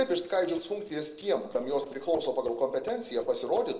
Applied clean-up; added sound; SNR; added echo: neural separator model SepFormer DNS4.